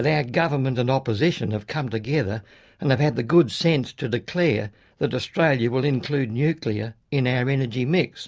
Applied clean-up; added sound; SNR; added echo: none; none; none; none.